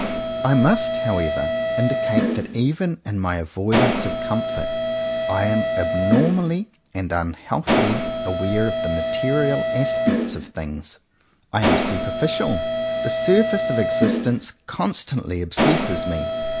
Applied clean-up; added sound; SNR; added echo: none; Mechanisms; 0 dB; none.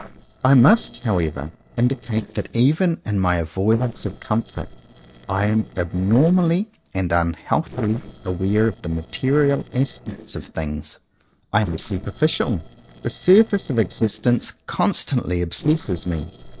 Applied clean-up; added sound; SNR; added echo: neural separator model SepFormer DNS4.